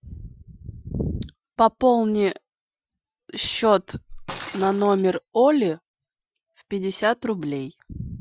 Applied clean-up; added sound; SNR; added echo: classical method Wiener filter.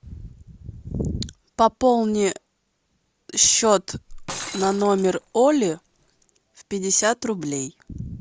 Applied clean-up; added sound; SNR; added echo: none; Shatter; 20 dB; none.